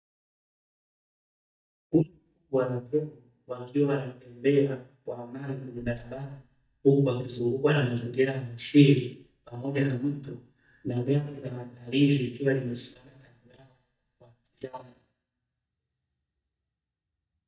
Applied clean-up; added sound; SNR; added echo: neural mask model DeepFilterNet 3.